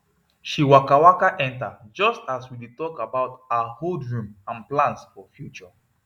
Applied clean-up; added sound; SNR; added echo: none; none; none; none.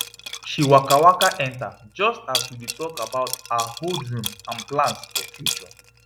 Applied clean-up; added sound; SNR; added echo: none; Liquid; 9 dB; none.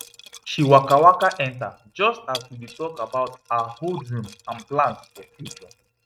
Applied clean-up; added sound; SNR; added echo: neural mask model RNNoise.